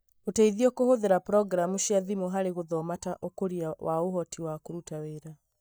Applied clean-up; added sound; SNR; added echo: neural mask model DeepFilterNet 3.